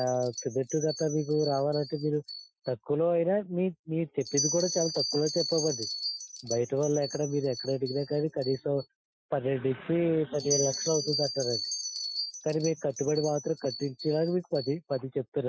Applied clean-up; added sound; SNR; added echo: classical method Wiener filter.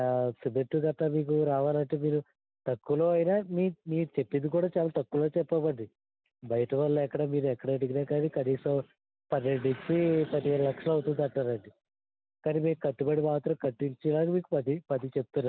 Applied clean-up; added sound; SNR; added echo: none; none; none; none.